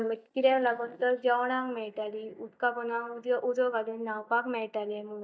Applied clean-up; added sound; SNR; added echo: neural mask model DeepFilterNet 3.